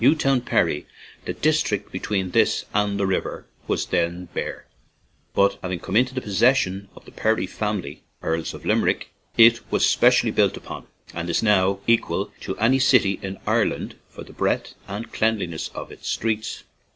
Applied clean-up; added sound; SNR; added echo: none; none; none; none.